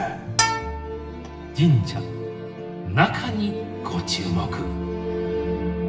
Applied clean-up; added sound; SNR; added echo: none; Bowed string instrument; 3 dB; reverberation time 1.0 s.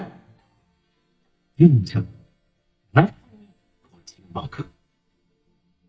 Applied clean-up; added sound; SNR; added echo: neural mask model DeepFilterNet 3.